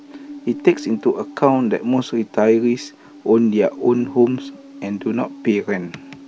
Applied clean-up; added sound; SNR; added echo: none; Musical instrument; 18 dB; none.